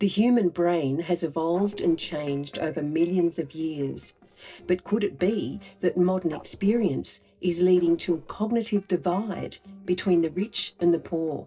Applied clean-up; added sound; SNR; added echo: neural separator model SepFormer DNS4.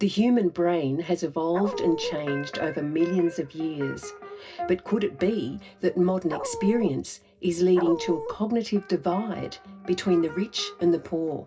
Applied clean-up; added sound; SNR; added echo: none; Dog; 7 dB; reverberation time 0.4 s.